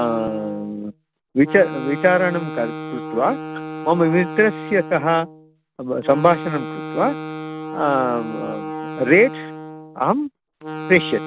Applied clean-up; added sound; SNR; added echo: none; Wind instrument, woodwind instrument; 10 dB; none.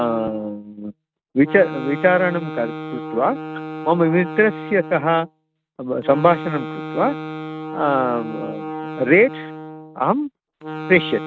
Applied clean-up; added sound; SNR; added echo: neural mask model RNNoise.